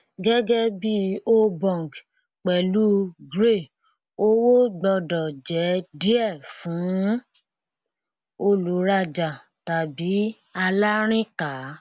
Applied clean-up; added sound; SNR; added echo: none; none; none; none.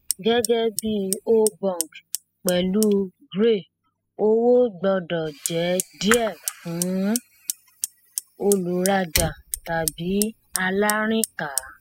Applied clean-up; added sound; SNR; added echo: classical method spectral subtraction.